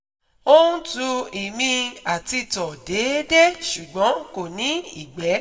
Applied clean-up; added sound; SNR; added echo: none; none; none; reverberation time 1.8 s.